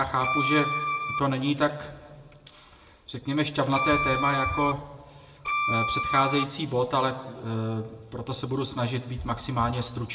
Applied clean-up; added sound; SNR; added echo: none; Bowed string instrument; -1 dB; reverberation time 1.1 s.